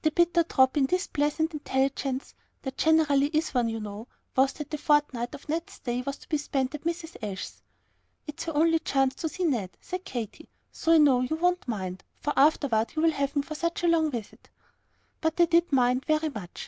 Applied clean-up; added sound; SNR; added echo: none; none; none; none.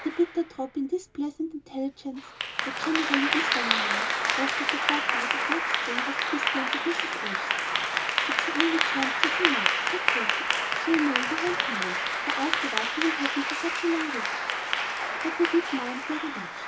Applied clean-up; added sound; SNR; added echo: none; Applause / Clapping; -4 dB; reverberation time 0.2 s.